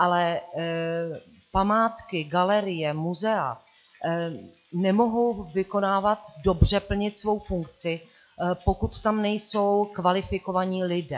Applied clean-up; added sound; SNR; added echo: classical method log-MMSE.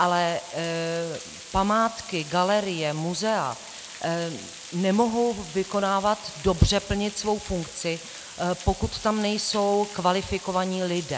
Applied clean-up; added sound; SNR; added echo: none; Water; 15 dB; none.